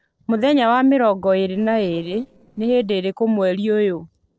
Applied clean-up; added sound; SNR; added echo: neural separator model SepFormer DNS4.